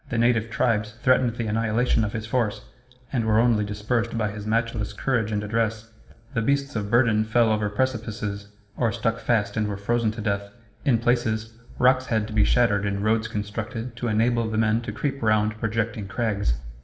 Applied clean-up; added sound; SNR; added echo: none; none; none; reverberation time 0.7 s.